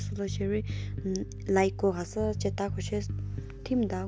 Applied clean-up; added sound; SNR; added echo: none; Bass guitar; 5 dB; none.